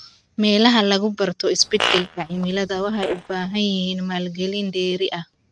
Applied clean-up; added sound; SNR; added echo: neural mask model RNNoise.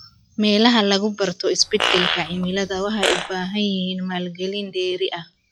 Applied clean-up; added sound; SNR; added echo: classical method log-MMSE.